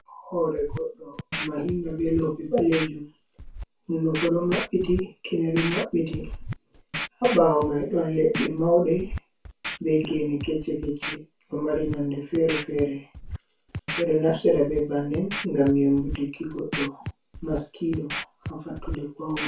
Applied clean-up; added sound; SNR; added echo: none; Scratching (performance technique); 10 dB; reverberation time 0.2 s.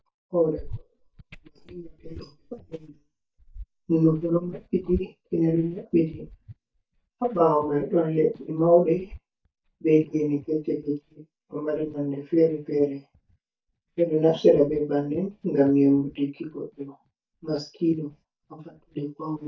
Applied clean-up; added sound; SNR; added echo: neural mask model DeepFilterNet 3.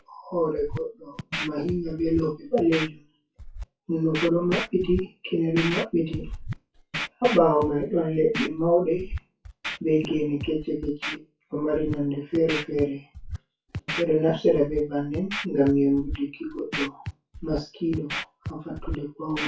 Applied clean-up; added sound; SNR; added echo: classical method WPE with log-MMSE.